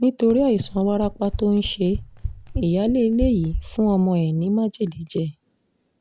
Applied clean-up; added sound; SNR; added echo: none; Run; 10 dB; none.